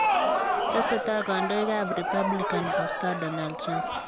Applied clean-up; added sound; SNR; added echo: none; Crowd; -3 dB; none.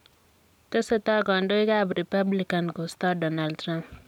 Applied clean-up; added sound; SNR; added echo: none; none; none; none.